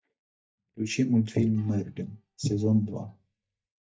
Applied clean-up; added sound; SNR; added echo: neural mask model DeepFilterNet 3.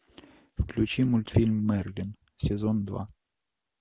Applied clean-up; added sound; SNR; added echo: none; none; none; none.